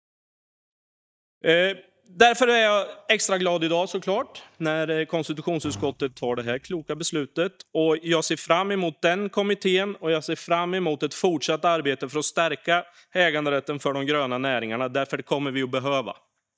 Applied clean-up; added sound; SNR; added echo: neural mask model DeepFilterNet 3.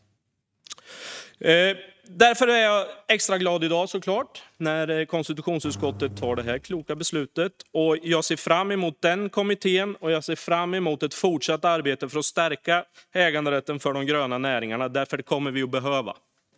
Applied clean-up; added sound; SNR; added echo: neural mask model RNNoise.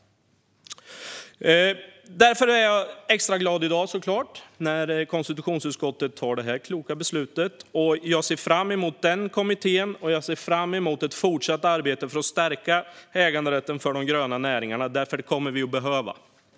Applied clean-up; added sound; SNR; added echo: none; none; none; none.